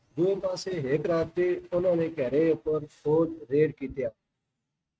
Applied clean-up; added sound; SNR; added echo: neural mask model RNNoise.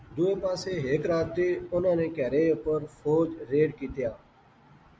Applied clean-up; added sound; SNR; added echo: none; none; none; none.